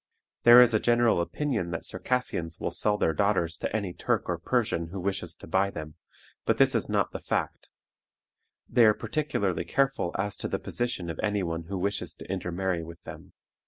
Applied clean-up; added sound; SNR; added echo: none; none; none; none.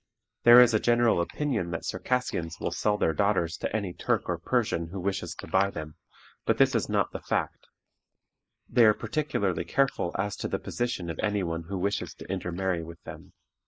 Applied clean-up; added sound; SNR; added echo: neural mask model Resemble Enhance denoiser.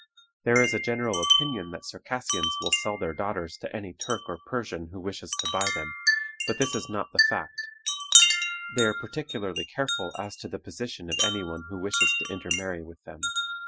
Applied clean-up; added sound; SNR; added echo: classical method Wiener filter.